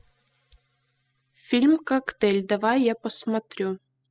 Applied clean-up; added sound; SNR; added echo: classical method spectral subtraction.